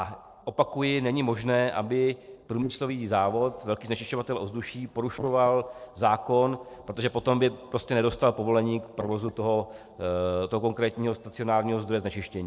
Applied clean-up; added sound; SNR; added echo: neural separator model SepFormer DNS4.